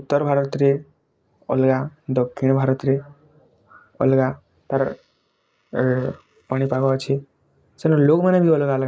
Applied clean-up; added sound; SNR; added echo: neural mask model Resemble Enhance denoiser.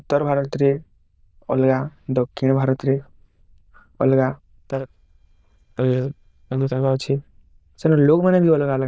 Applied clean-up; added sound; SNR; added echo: neural diffusion model UNIVERSE++.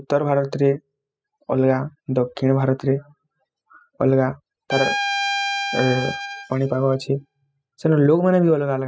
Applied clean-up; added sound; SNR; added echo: classical method spectral subtraction.